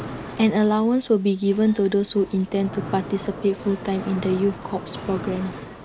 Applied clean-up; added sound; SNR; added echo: none; Mechanisms; 13 dB; none.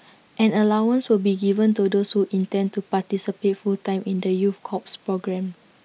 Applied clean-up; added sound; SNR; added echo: none; none; none; none.